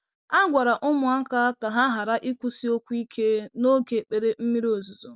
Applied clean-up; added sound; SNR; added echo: none; none; none; none.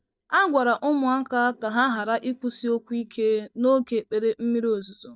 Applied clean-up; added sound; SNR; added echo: neural mask model DeepFilterNet 3.